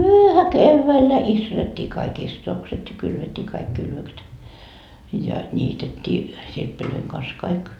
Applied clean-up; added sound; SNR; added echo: none; none; none; none.